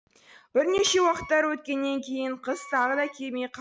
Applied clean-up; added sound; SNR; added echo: none; Wind instrument, woodwind instrument; 19 dB; none.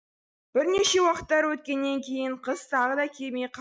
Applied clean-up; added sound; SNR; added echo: neural mask model DeepFilterNet 3.